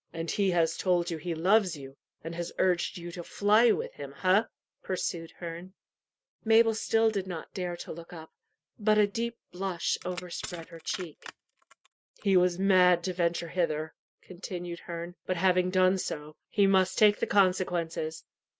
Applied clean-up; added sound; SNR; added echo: neural mask model RNNoise.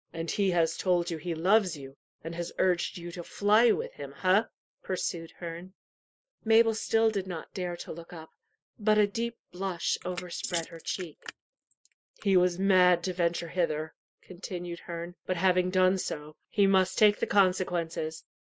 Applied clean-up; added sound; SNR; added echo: neural mask model Resemble Enhance denoiser.